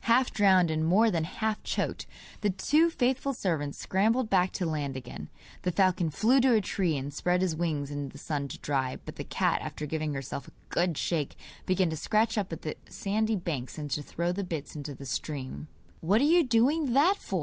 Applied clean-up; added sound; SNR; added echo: none; none; none; none.